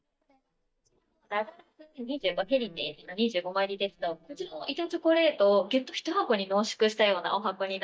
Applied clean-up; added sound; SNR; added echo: neural mask model DeepFilterNet 3.